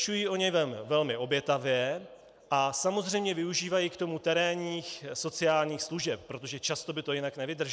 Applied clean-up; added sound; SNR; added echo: none; none; none; none.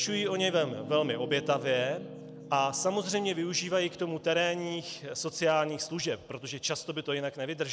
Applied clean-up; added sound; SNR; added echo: none; Piano; 15 dB; none.